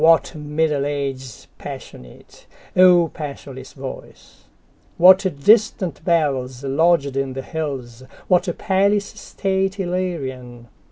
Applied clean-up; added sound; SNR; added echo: none; none; none; none.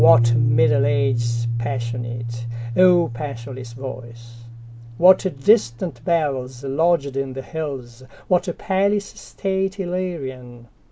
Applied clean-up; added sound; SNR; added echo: none; Piano; 4 dB; none.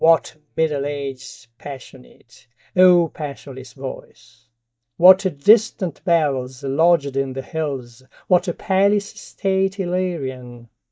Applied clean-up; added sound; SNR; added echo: neural mask model DeepFilterNet 3.